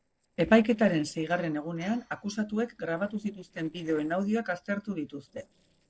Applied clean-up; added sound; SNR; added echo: neural separator model SepFormer DNS4.